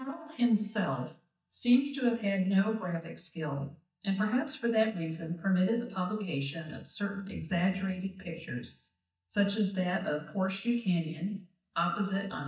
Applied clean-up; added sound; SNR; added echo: neural mask model DeepFilterNet 3.